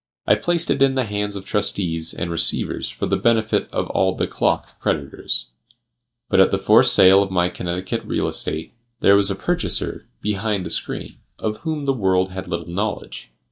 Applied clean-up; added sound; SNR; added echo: neural mask model DeepFilterNet 3.